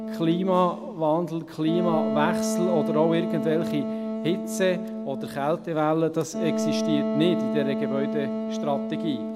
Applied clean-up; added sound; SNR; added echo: none; Wind instrument, woodwind instrument; 2 dB; none.